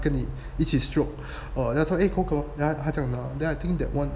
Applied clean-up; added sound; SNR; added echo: none; none; none; none.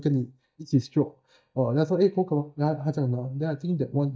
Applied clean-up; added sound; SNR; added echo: neural mask model DeepFilterNet 3.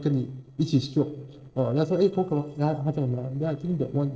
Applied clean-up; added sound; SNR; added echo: neural separator model SepFormer DNS4.